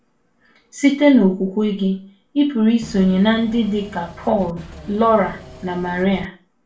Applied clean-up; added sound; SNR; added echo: none; Engine / Mechanisms; 18 dB; reverberation time 0.3 s.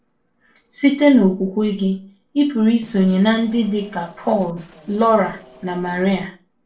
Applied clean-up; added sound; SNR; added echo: neural separator model SepFormer DNS4.